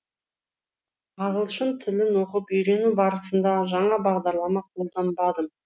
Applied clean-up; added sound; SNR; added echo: none; none; none; none.